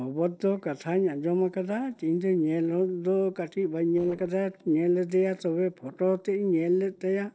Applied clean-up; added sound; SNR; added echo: neural separator model SepFormer DNS4.